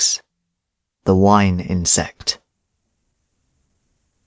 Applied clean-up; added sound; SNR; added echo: none; none; none; none.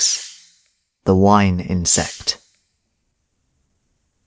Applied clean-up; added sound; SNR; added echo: none; Hiss; 18 dB; none.